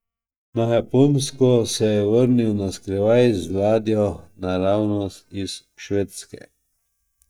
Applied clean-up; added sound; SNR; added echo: neural mask model DeepFilterNet 3.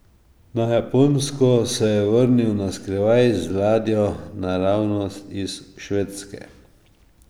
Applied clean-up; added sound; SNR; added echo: none; none; none; none.